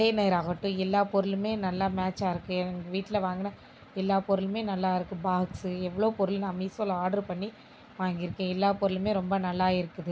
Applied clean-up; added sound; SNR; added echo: none; none; none; none.